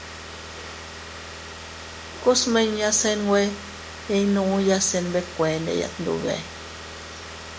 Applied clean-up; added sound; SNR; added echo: none; Car; 12 dB; none.